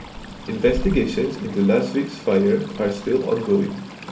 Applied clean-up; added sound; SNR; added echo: none; Stream; 13 dB; reverberation time 0.2 s.